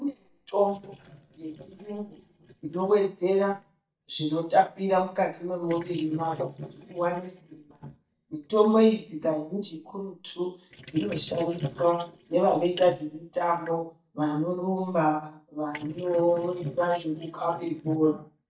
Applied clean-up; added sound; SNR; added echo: neural mask model DeepFilterNet 3.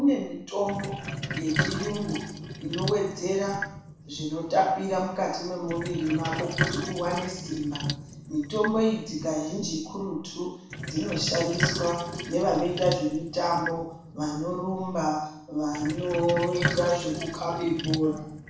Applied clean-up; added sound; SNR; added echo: none; Sink (filling or washing); 6 dB; reverberation time 0.7 s.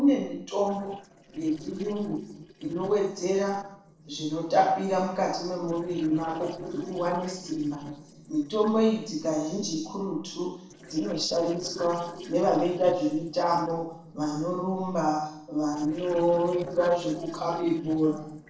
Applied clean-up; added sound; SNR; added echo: neural separator model SepFormer DNS4.